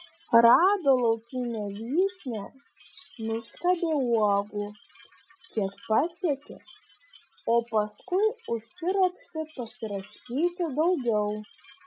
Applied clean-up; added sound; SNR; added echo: classical method Wiener filter.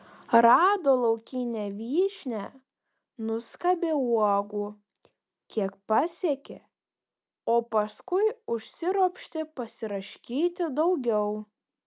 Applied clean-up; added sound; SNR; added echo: none; none; none; none.